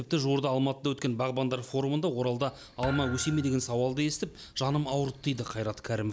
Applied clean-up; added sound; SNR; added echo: none; Thump, thud; 13 dB; none.